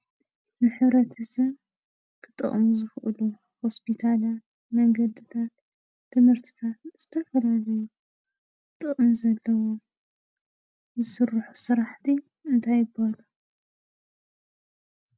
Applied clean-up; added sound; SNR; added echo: none; none; none; none.